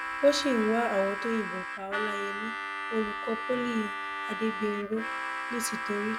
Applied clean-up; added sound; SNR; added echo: none; Harmonica; 4 dB; none.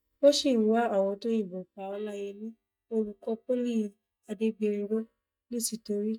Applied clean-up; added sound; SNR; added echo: neural mask model DeepFilterNet 3.